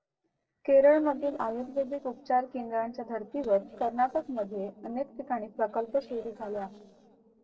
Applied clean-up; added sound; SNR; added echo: neural separator model SepFormer DNS4.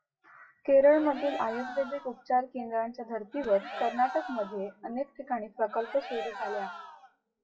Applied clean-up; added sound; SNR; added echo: classical method WPE with log-MMSE.